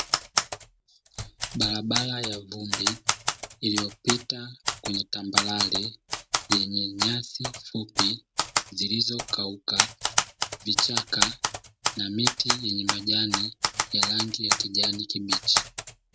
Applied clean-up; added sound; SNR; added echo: none; Typewriter; 0 dB; none.